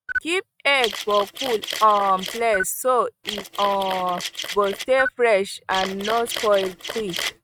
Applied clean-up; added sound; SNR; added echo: neural mask model RNNoise.